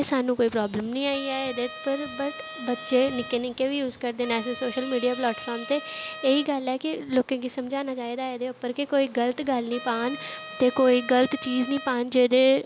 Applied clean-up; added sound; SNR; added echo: none; Trumpet; 14 dB; none.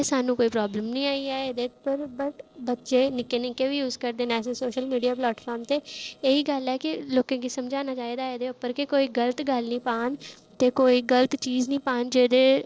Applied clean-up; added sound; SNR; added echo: neural separator model SepFormer DNS4.